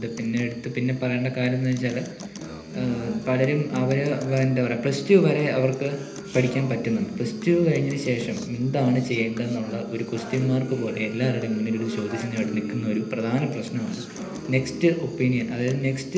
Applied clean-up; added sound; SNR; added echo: none; Acoustic guitar; 11 dB; reverberation time 1.0 s.